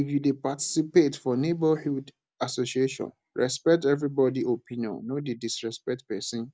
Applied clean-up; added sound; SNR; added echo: none; none; none; none.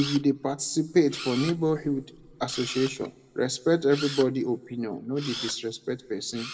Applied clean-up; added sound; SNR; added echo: none; Camera; 14 dB; reverberation time 1.7 s.